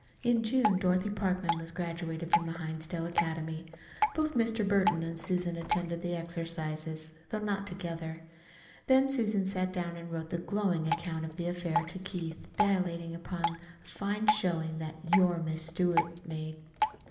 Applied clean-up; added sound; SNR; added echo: none; Drip; 6 dB; reverberation time 0.8 s.